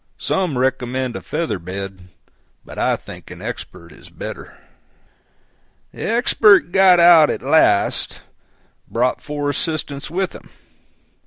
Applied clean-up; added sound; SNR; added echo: none; none; none; none.